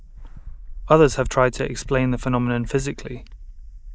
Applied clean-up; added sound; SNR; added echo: neural mask model DeepFilterNet 3.